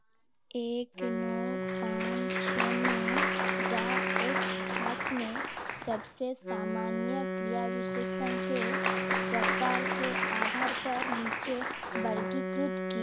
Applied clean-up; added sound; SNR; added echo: none; Applause + Wind instrument, woodwind instrument; -5 dB; none.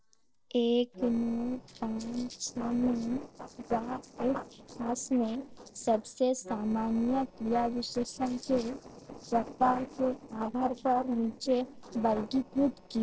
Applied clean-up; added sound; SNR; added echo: neural separator model SepFormer DNS4.